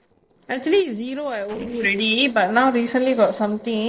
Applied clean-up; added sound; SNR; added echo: neural separator model SepFormer DNS4.